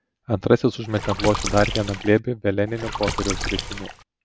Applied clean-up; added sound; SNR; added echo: none; Water / Splash, splatter; 6 dB; none.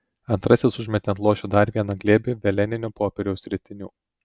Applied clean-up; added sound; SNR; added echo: none; none; none; none.